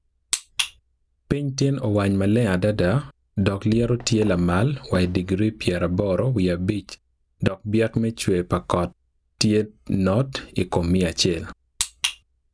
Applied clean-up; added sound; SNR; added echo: none; Fireworks; 19 dB; none.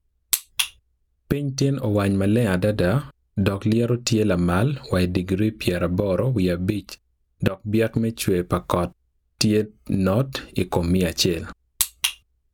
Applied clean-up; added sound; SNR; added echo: none; none; none; none.